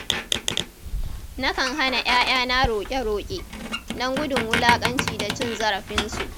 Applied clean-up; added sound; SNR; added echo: none; Squeak; 3 dB; none.